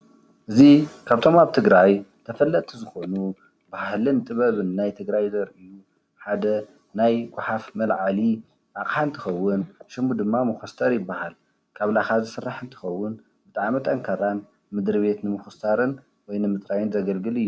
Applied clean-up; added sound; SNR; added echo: none; none; none; none.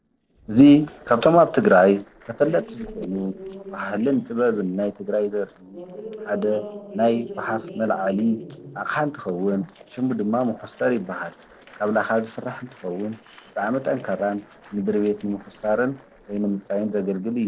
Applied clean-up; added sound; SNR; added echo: neural separator model SepFormer DNS4.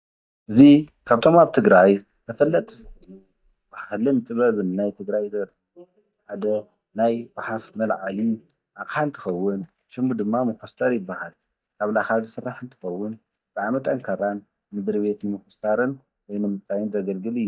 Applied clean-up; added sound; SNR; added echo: neural mask model DeepFilterNet 3.